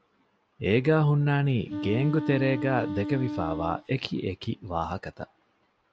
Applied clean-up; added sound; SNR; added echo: none; Wind instrument, woodwind instrument; 7 dB; none.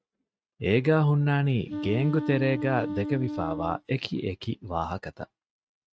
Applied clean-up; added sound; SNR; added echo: neural mask model RNNoise.